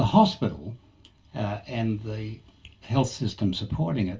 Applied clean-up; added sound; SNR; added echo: none; none; none; reverberation time 0.2 s.